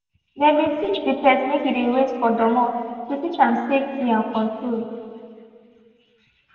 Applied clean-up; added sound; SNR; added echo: none; none; none; reverberation time 2.3 s.